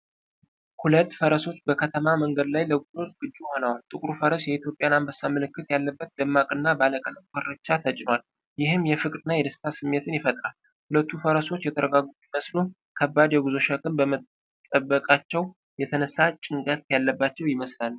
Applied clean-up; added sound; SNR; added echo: none; none; none; none.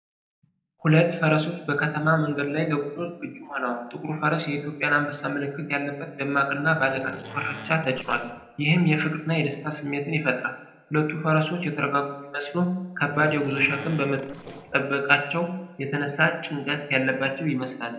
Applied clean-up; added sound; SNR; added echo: neural separator model SepFormer DNS4.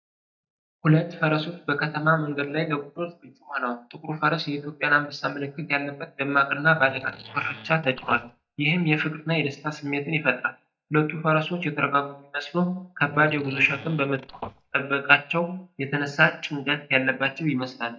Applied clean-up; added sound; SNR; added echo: neural mask model DeepFilterNet 3.